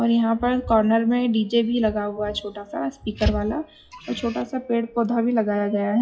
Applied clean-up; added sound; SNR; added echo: classical method WPE with log-MMSE.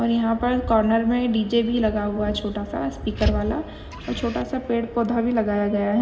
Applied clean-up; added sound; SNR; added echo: none; Printer; 18 dB; reverberation time 1.1 s.